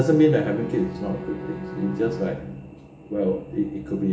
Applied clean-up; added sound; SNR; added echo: none; Bowed string instrument; 14 dB; reverberation time 0.7 s.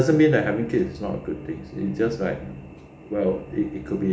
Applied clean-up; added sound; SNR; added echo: none; none; none; none.